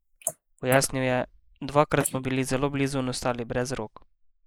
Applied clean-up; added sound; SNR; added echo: neural mask model Resemble Enhance denoiser.